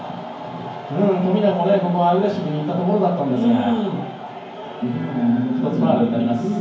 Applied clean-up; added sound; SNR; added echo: none; none; none; reverberation time 0.9 s.